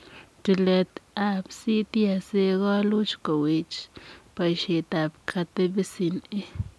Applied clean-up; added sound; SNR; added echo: none; none; none; none.